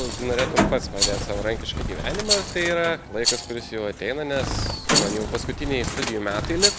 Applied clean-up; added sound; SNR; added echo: none; Bird + Rattle; -1 dB; none.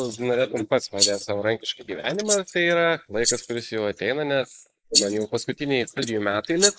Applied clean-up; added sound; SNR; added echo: neural mask model Resemble Enhance denoiser.